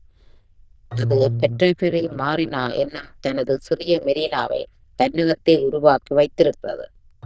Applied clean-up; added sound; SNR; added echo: neural diffusion model UNIVERSE++.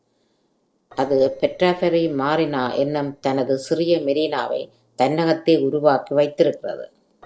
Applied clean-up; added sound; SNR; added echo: neural separator model SepFormer DNS4.